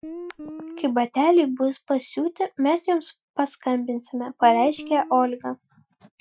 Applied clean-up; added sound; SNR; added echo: classical method Wiener filter.